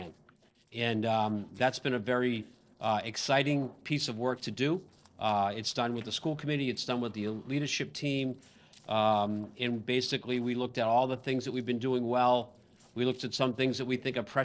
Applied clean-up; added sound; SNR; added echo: neural separator model SepFormer DNS4.